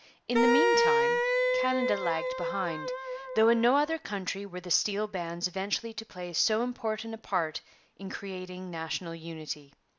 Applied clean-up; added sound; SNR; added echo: none; Wind instrument, woodwind instrument; -3 dB; none.